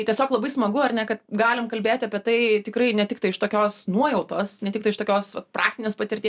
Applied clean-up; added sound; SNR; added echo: none; none; none; none.